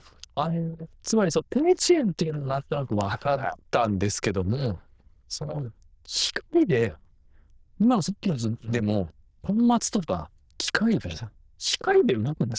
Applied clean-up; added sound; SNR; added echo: neural diffusion model UNIVERSE++.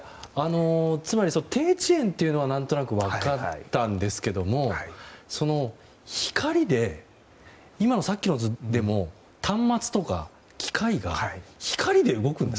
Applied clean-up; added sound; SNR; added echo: none; none; none; none.